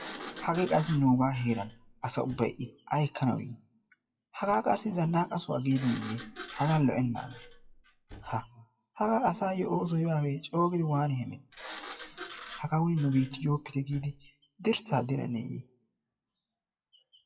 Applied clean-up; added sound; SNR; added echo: classical method WPE with log-MMSE.